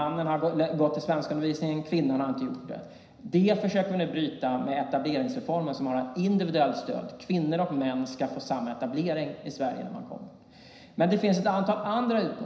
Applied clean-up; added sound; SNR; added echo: none; none; none; reverberation time 0.9 s.